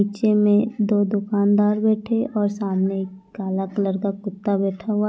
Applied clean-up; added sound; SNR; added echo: none; none; none; none.